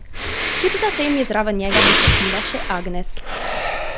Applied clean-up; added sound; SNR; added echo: none; Breathing; -4 dB; none.